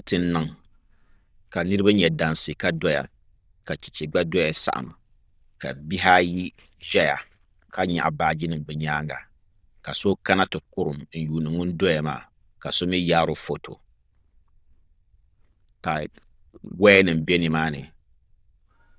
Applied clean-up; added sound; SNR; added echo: neural diffusion model UNIVERSE++.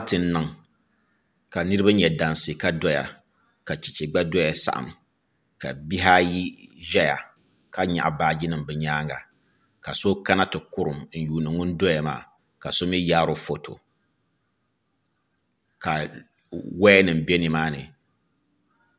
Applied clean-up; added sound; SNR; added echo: none; none; none; none.